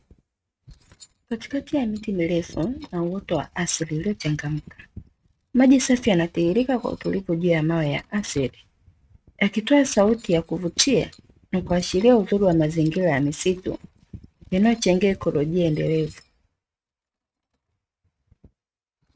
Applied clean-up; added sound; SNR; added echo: neural mask model RNNoise.